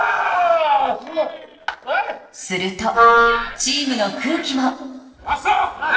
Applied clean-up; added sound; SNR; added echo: neural separator model SepFormer DNS4.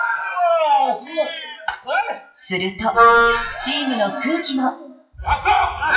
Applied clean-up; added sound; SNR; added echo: classical method WPE with log-MMSE.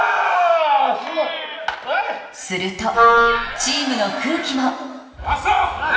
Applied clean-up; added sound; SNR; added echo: none; Wind instrument, woodwind instrument; -4 dB; reverberation time 1.4 s.